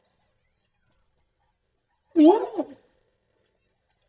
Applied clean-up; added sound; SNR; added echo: neural mask model DeepFilterNet 3.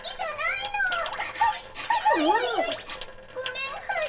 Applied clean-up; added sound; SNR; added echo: none; Sink (filling or washing) / Water tap, faucet; 14 dB; reverberation time 0.6 s.